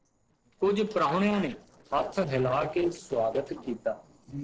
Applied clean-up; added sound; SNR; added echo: neural separator model SepFormer DNS4.